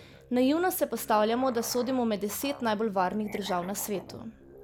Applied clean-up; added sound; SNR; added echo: none; Musical instrument; 18 dB; none.